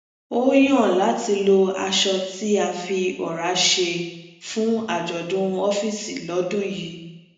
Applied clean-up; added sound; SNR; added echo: none; none; none; reverberation time 0.9 s.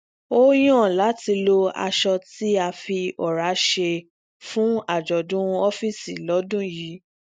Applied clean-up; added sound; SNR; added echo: none; none; none; none.